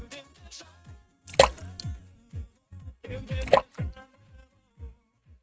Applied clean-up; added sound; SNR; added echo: neural mask model RNNoise.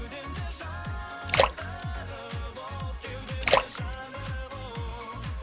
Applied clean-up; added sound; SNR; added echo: none; Splash, splatter; -4 dB; none.